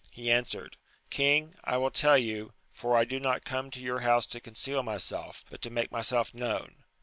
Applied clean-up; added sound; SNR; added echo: none; none; none; none.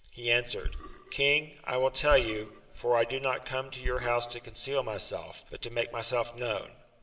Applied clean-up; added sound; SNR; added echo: none; Burping, eructation; 8 dB; reverberation time 1.7 s.